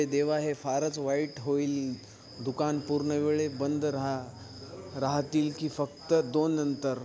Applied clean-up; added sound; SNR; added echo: none; none; none; none.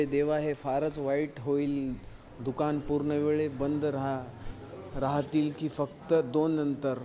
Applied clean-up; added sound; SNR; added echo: none; Walk, footsteps + Race car, auto racing; 18 dB; none.